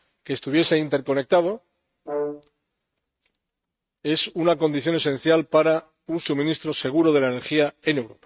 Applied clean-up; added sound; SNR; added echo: neural mask model RNNoise.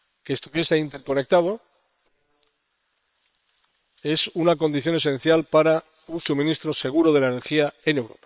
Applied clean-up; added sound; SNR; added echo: neural separator model SepFormer WHAM!.